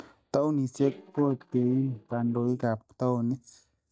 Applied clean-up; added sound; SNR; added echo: neural mask model DeepFilterNet 3.